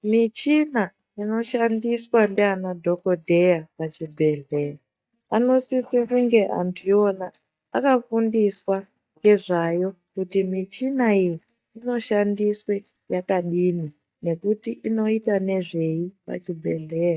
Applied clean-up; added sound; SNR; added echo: neural mask model DeepFilterNet 3.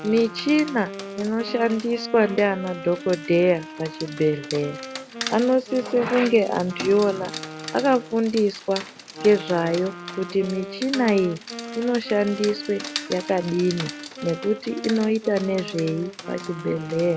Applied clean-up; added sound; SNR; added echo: none; Rain + Wind instrument, woodwind instrument; 12 dB; none.